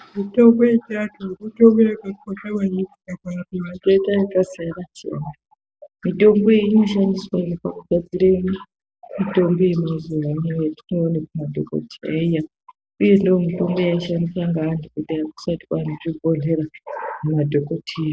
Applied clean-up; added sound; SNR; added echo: none; none; none; none.